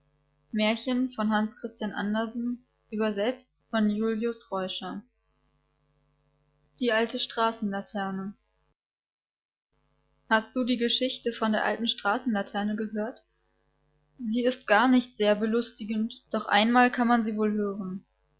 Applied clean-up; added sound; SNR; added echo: none; none; none; none.